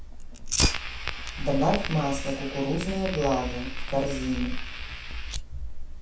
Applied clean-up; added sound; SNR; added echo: none; Fire; 0 dB; reverberation time 0.7 s.